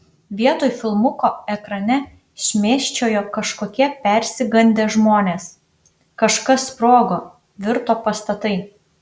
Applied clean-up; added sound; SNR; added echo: none; none; none; none.